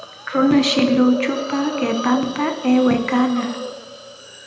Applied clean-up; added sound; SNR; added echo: none; Hiss; 10 dB; reverberation time 0.8 s.